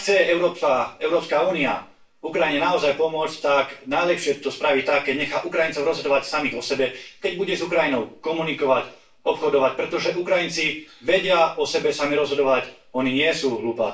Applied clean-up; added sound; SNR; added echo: none; none; none; reverberation time 0.3 s.